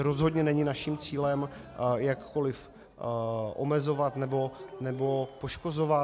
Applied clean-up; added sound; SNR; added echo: none; Cheering; 19 dB; none.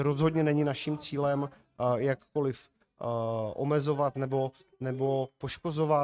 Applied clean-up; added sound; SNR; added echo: neural mask model RNNoise.